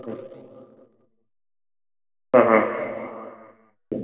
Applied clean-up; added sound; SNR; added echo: none; none; none; reverberation time 2.4 s.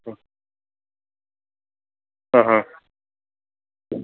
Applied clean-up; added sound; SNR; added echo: none; none; none; none.